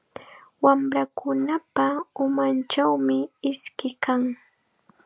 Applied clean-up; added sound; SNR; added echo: none; none; none; none.